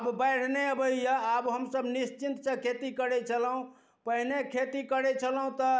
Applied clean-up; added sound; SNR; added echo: none; none; none; none.